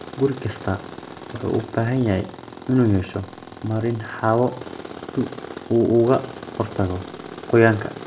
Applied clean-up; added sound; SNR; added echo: none; Tools; 14 dB; reverberation time 0.5 s.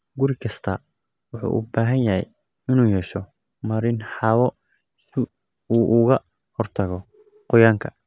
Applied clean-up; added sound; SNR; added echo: none; none; none; none.